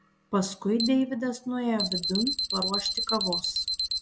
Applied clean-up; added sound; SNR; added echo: none; Alarm; 3 dB; none.